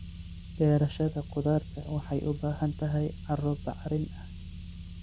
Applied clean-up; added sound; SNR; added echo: none; Car; 11 dB; none.